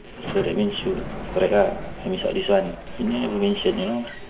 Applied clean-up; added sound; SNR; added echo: none; Sliding door; 12 dB; reverberation time 2.3 s.